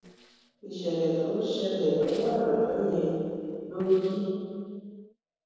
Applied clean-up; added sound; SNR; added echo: neural separator model SepFormer DNS4.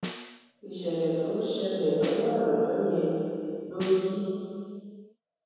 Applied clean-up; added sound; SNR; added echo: none; Snare drum; 13 dB; reverberation time 2.1 s.